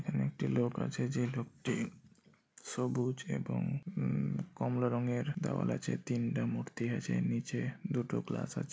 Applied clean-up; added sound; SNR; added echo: none; none; none; none.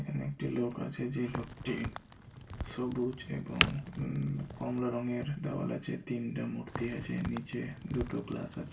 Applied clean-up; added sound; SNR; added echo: none; Crack; 6 dB; reverberation time 0.2 s.